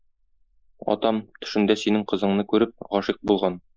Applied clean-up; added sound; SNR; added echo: neural mask model Resemble Enhance denoiser.